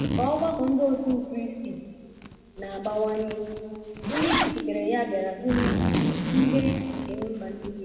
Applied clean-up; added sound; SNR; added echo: none; Zipper (clothing); 3 dB; reverberation time 2.1 s.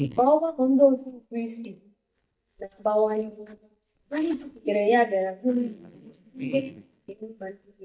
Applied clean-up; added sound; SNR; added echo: neural mask model DeepFilterNet 3.